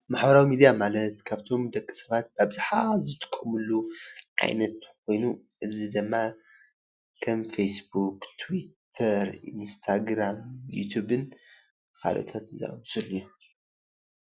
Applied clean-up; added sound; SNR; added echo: none; none; none; none.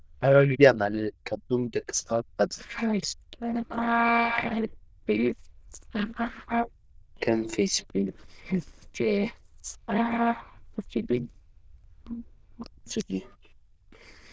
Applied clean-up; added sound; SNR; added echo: neural diffusion model UNIVERSE++.